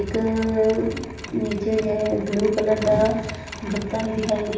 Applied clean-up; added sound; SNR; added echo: none; Mechanisms; 16 dB; reverberation time 0.9 s.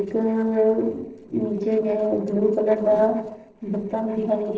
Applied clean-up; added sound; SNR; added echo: neural separator model SepFormer DNS4.